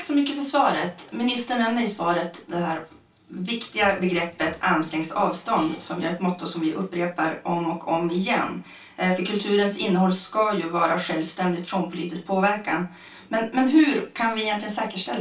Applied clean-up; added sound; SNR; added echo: none; none; none; reverberation time 0.2 s.